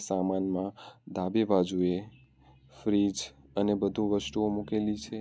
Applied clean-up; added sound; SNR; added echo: none; none; none; none.